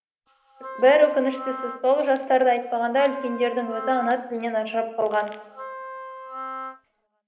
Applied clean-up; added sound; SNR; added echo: none; Wind instrument, woodwind instrument; 13 dB; reverberation time 0.8 s.